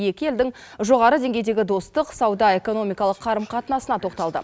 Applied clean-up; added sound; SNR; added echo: none; none; none; none.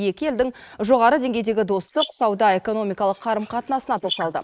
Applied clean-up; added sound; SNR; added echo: neural mask model Resemble Enhance denoiser.